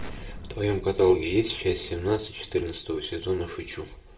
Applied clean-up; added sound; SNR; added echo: none; Explosion; 16 dB; reverberation time 0.4 s.